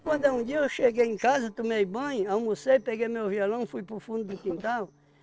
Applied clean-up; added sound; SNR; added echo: neural separator model SepFormer DNS4.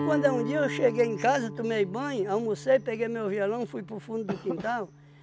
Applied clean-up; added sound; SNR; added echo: none; Guitar; 9 dB; none.